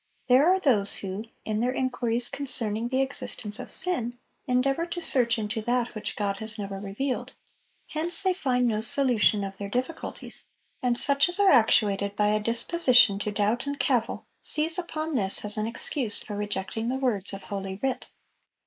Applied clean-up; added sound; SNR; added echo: neural mask model Resemble Enhance denoiser.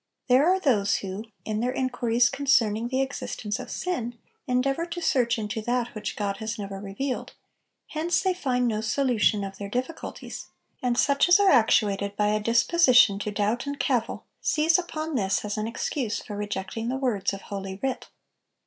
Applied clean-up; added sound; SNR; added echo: none; none; none; none.